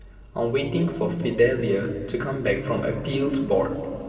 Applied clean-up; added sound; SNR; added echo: none; none; none; reverberation time 2.7 s.